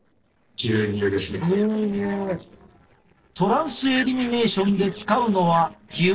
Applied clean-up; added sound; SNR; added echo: neural separator model SepFormer DNS4.